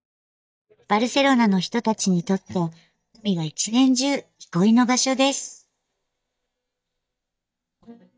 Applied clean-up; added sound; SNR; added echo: neural mask model DeepFilterNet 3.